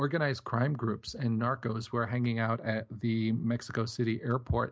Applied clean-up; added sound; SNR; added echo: none; none; none; none.